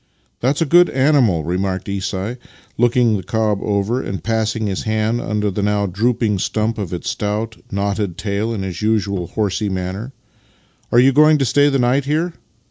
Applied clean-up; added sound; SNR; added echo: none; Cupboard open or close; 18 dB; none.